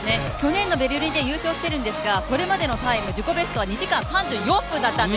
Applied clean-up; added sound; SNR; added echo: none; Bass drum; 17 dB; none.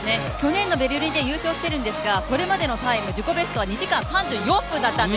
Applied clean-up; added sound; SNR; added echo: none; none; none; none.